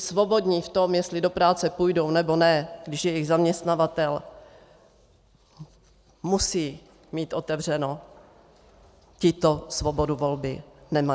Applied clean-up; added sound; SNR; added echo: none; none; none; none.